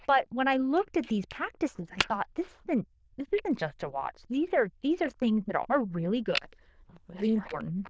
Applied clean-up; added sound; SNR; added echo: neural diffusion model UNIVERSE++.